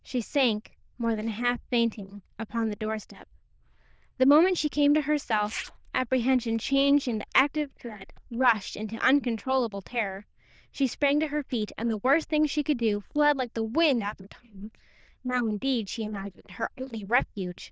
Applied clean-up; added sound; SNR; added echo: neural diffusion model UNIVERSE++.